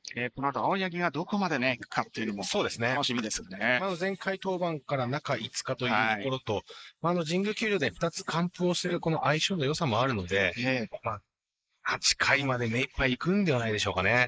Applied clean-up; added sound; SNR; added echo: neural mask model Resemble Enhance denoiser.